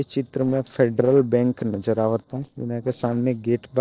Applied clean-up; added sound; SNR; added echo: neural separator model SepFormer DNS4.